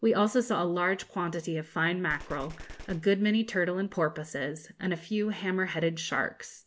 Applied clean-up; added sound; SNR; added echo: none; Gunshot, gunfire; 16 dB; none.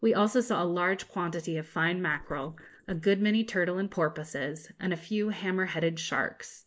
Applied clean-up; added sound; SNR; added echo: neural mask model Resemble Enhance denoiser.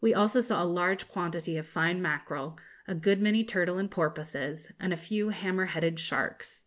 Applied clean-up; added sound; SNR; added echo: none; none; none; none.